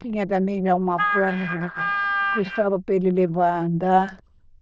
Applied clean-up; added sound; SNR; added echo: neural diffusion model UNIVERSE++.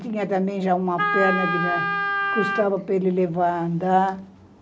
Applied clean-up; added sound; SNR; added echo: none; Wind instrument, woodwind instrument; 1 dB; none.